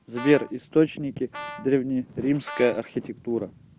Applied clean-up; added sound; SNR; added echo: none; Brass instrument; 16 dB; none.